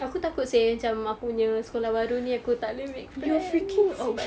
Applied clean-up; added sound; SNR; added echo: none; none; none; none.